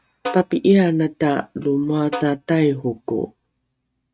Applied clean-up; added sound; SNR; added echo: neural mask model RNNoise.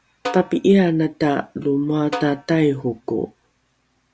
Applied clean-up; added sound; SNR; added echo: none; Snare drum; 14 dB; none.